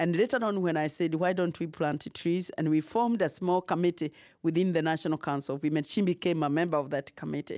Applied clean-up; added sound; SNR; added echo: none; none; none; none.